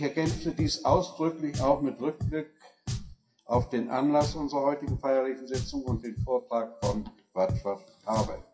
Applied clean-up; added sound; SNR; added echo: classical method WPE with log-MMSE.